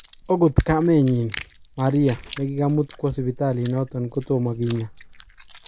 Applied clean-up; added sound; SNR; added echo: none; Chewing, mastication + Door; 16 dB; none.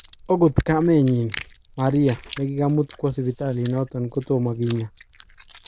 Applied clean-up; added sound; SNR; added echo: neural diffusion model UNIVERSE++.